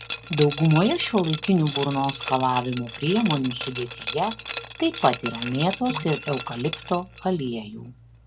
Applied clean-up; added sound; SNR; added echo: none; Liquid; 10 dB; reverberation time 0.2 s.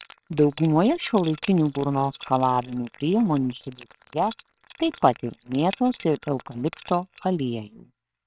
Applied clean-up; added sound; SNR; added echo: neural separator model SepFormer WHAMR!.